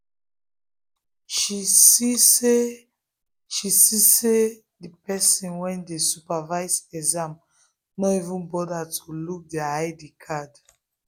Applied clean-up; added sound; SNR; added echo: none; none; none; none.